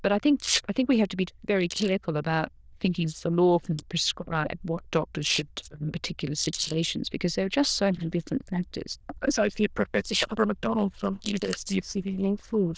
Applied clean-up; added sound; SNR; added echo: neural diffusion model UNIVERSE++.